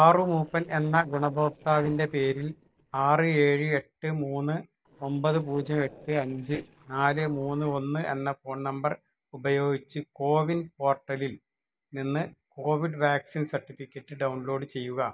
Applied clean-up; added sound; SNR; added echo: neural separator model SepFormer DNS4.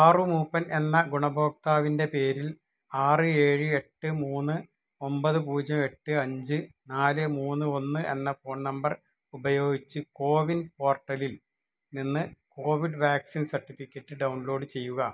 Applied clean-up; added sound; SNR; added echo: none; none; none; none.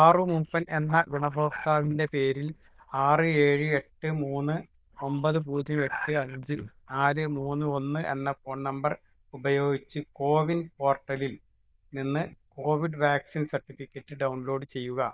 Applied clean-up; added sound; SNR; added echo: neural diffusion model UNIVERSE++.